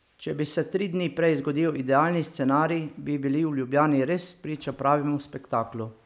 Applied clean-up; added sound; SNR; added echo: none; none; none; none.